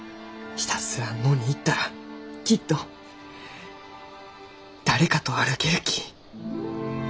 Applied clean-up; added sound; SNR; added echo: none; none; none; none.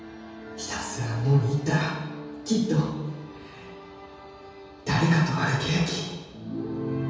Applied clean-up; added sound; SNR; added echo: none; none; none; reverberation time 1.2 s.